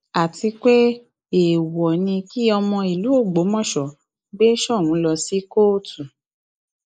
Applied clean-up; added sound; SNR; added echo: neural mask model Resemble Enhance denoiser.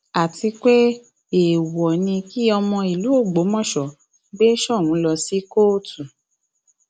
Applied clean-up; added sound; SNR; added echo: none; none; none; none.